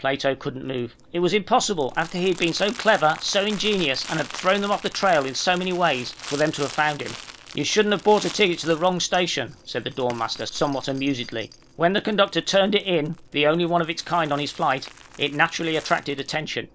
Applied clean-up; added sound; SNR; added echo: none; Crumpling, crinkling; 17 dB; none.